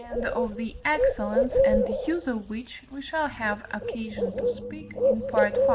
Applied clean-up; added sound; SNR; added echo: none; Bird; -4 dB; none.